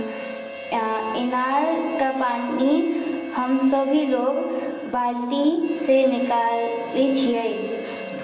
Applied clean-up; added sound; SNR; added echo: none; Harmonica; 13 dB; reverberation time 0.1 s.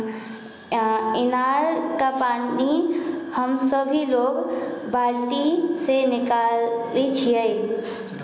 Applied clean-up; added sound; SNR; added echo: none; none; none; none.